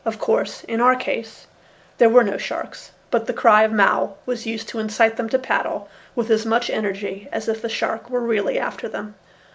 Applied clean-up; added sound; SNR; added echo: none; none; none; none.